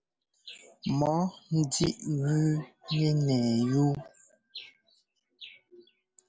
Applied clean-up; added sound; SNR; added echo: none; none; none; none.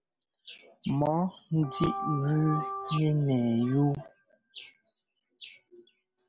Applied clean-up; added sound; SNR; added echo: none; Organ; 5 dB; none.